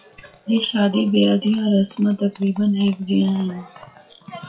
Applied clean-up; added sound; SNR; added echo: classical method WPE with log-MMSE.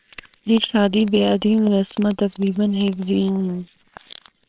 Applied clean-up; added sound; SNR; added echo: neural separator model SepFormer WHAMR!.